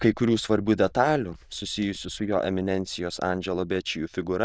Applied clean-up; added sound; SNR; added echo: neural diffusion model UNIVERSE++.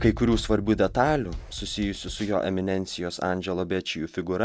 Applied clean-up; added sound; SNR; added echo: none; Bass drum / Snare drum / Drum kit + Boom; 12 dB; none.